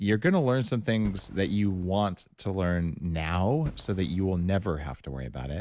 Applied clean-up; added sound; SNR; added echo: none; Fireworks; 18 dB; none.